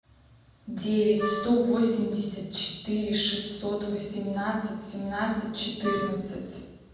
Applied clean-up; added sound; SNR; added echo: none; Wind instrument, woodwind instrument; 10 dB; reverberation time 1.1 s.